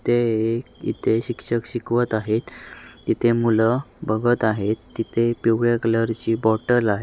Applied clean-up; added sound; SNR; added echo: none; none; none; none.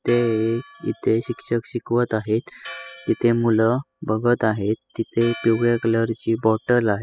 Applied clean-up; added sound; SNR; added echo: classical method spectral subtraction.